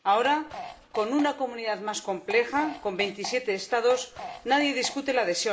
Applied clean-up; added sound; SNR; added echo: none; Fart; 14 dB; reverberation time 0.8 s.